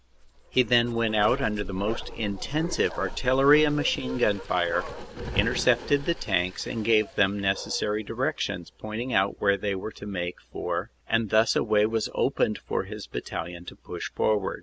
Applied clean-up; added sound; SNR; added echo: none; Bark; 12 dB; none.